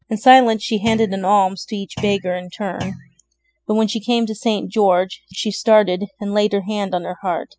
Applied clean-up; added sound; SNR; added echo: classical method spectral subtraction.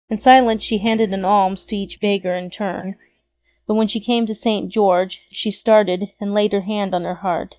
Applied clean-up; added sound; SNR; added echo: neural mask model DeepFilterNet 3.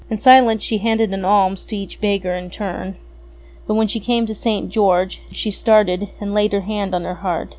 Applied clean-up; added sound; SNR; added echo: none; none; none; none.